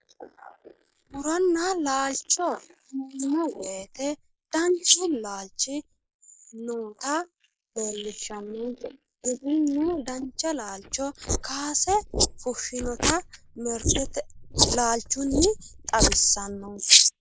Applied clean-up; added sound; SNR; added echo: neural mask model Resemble Enhance denoiser.